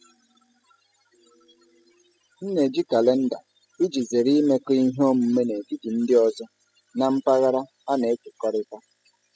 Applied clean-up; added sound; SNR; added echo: classical method spectral subtraction.